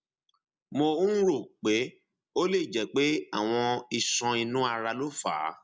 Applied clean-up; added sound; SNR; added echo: none; none; none; none.